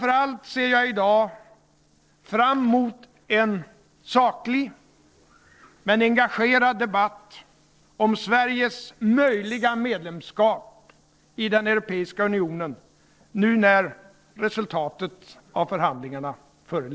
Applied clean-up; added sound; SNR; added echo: neural separator model SepFormer DNS4.